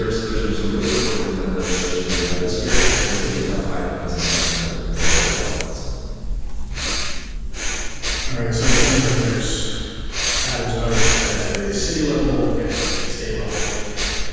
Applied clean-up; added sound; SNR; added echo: none; Breathing; -3 dB; reverberation time 2.1 s.